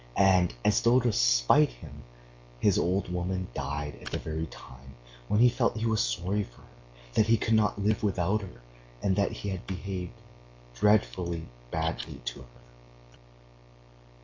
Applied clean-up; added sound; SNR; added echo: none; none; none; none.